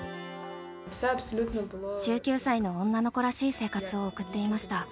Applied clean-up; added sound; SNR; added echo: none; none; none; none.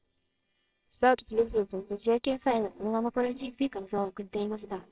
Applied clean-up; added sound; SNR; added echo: neural separator model SepFormer WHAMR!.